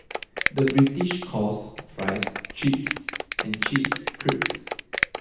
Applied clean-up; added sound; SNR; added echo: none; Clapping; 3 dB; reverberation time 0.9 s.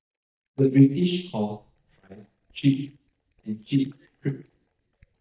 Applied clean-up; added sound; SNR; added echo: neural mask model DeepFilterNet 3.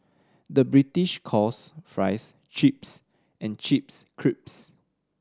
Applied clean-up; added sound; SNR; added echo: none; none; none; none.